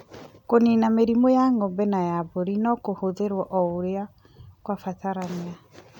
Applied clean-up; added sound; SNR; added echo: none; none; none; none.